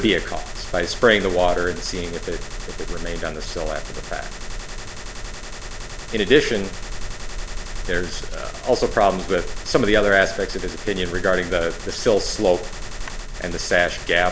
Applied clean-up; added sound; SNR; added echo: none; Gunshot, gunfire; 12 dB; none.